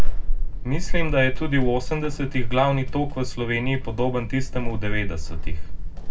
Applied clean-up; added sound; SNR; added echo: none; Squeak / Walk, footsteps; -5 dB; reverberation time 0.3 s.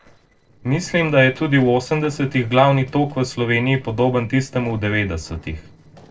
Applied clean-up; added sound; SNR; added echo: neural separator model SepFormer DNS4.